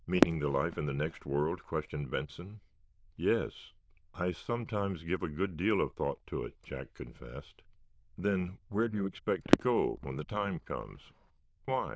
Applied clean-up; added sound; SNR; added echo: neural diffusion model UNIVERSE++.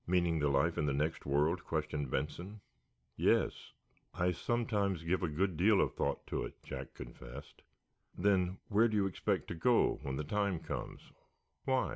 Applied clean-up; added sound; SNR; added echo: none; none; none; none.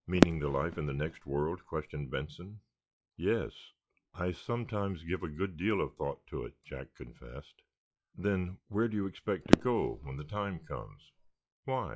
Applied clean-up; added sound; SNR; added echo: classical method log-MMSE.